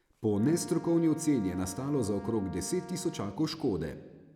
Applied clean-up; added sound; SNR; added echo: none; Brass instrument; 19 dB; none.